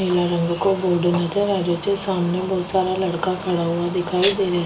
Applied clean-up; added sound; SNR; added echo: none; Tambourine; 7 dB; none.